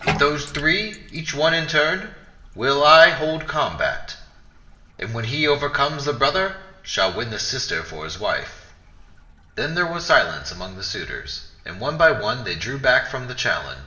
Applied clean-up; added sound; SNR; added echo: none; Bathtub (filling or washing); 17 dB; reverberation time 0.7 s.